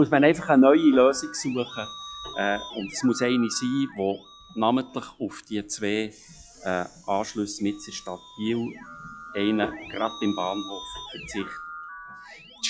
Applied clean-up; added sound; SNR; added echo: classical method log-MMSE.